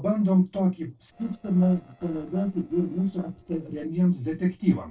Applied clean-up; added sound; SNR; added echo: neural separator model SepFormer DNS4.